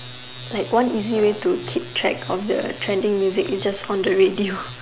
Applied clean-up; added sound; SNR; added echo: none; Brass instrument; 16 dB; none.